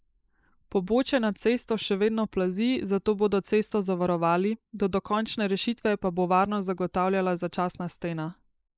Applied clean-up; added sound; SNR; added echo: neural mask model Resemble Enhance denoiser.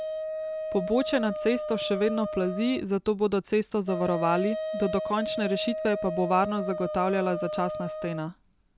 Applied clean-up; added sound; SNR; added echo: none; Wind instrument, woodwind instrument; 6 dB; none.